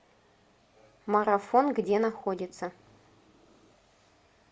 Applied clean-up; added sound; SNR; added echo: none; none; none; none.